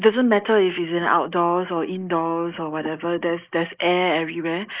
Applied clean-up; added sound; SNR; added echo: neural mask model Resemble Enhance denoiser.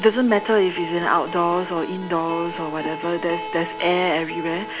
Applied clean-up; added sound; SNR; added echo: none; Acoustic guitar; 11 dB; none.